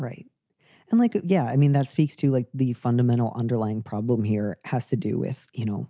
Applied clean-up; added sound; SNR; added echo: none; none; none; none.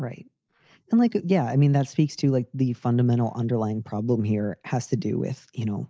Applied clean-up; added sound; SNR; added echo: neural mask model Resemble Enhance denoiser.